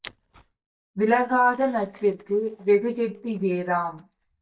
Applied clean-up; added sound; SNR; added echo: neural mask model DeepFilterNet 3.